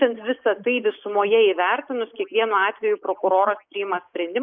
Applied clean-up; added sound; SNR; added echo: neural mask model Resemble Enhance denoiser.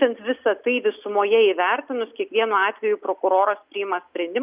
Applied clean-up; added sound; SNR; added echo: none; none; none; none.